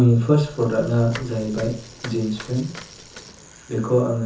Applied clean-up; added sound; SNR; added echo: none; Bicycle; 19 dB; reverberation time 0.6 s.